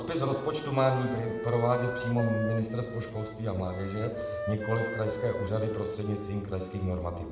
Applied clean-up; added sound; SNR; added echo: none; Wind instrument, woodwind instrument; 8 dB; reverberation time 1.0 s.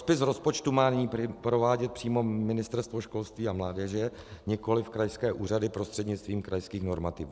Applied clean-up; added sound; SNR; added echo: none; none; none; none.